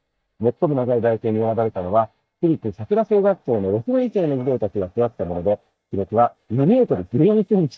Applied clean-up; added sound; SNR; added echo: neural mask model DeepFilterNet 3.